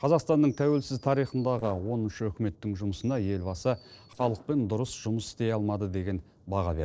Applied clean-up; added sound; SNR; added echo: neural separator model SepFormer DNS4.